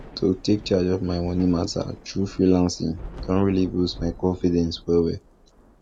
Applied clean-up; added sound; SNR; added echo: none; Thunder / Rain; 18 dB; none.